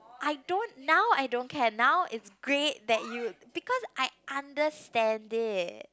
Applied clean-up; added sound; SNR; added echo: none; none; none; none.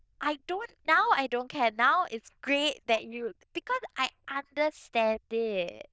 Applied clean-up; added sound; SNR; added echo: neural diffusion model UNIVERSE++.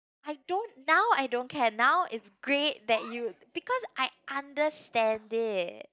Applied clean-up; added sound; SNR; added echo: neural mask model DeepFilterNet 3.